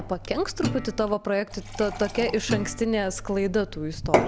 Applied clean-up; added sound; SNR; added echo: none; Guitar + Fill (with liquid) / Glass / Water; 4 dB; none.